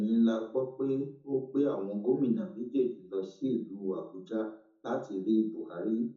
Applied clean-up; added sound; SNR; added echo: none; none; none; reverberation time 0.6 s.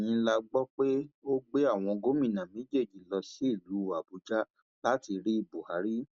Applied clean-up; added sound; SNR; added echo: none; none; none; none.